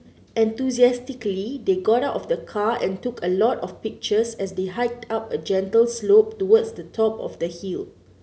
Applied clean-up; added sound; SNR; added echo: none; none; none; none.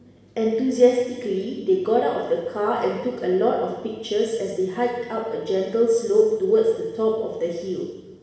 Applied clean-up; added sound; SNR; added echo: none; none; none; reverberation time 1.1 s.